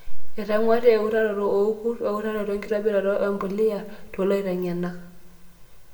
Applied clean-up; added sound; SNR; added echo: none; none; none; reverberation time 0.7 s.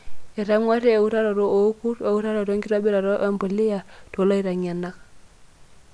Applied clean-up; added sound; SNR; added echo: none; none; none; none.